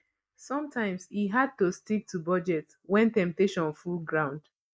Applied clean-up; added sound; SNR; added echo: neural mask model Resemble Enhance denoiser.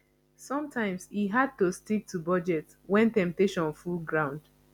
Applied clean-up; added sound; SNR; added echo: none; none; none; none.